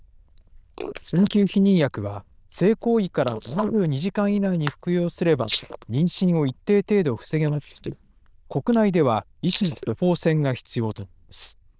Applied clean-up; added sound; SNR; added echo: neural diffusion model UNIVERSE++.